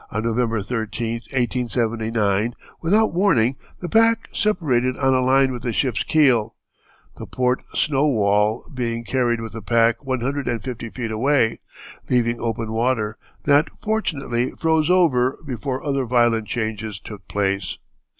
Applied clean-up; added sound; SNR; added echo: none; none; none; none.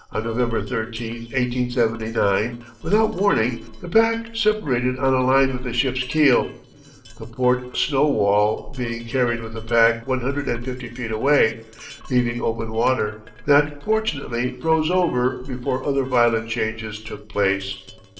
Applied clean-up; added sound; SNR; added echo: neural separator model SepFormer DNS4.